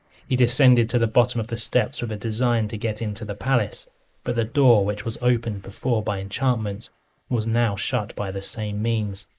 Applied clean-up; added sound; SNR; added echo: neural mask model Resemble Enhance denoiser.